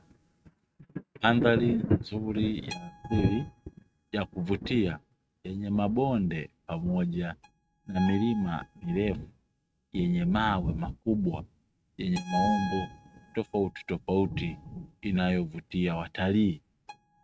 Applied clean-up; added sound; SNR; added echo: neural mask model RNNoise.